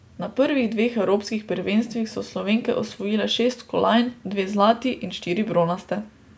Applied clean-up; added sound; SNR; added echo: none; none; none; none.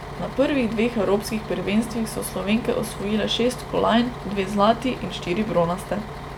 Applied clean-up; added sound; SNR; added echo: none; Bus; 11 dB; none.